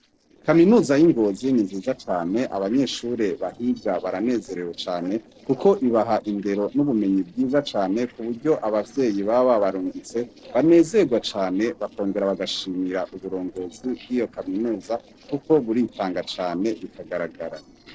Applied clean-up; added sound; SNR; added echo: neural separator model SepFormer DNS4.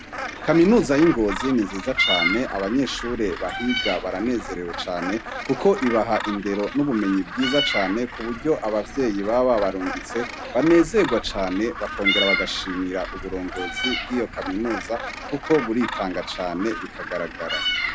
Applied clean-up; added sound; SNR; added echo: none; Gull, seagull + Meow; 6 dB; none.